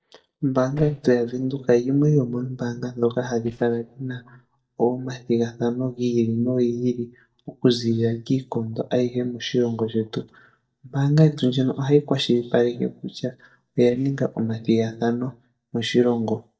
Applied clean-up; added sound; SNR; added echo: neural mask model DeepFilterNet 3.